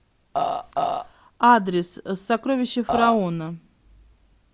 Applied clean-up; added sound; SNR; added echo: none; Burping, eructation; 1 dB; none.